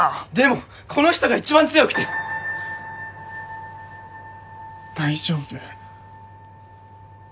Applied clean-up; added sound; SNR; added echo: none; none; none; none.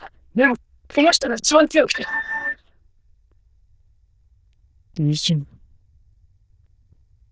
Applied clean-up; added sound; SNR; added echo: neural diffusion model UNIVERSE++.